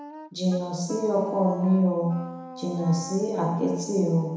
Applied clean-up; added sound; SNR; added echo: none; Wind instrument, woodwind instrument; 16 dB; reverberation time 1.0 s.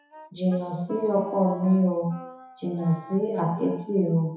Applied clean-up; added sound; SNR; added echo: classical method WPE with log-MMSE.